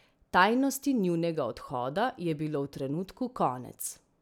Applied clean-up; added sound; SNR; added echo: none; none; none; none.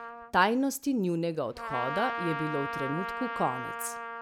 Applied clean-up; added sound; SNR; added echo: none; Trumpet; 6 dB; none.